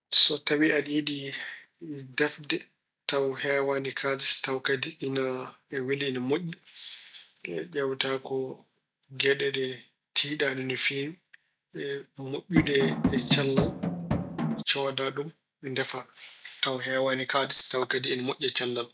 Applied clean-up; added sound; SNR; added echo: none; Drum; 2 dB; none.